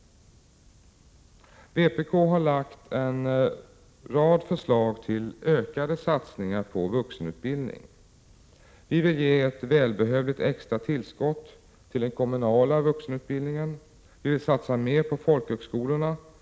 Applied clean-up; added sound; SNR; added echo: none; none; none; none.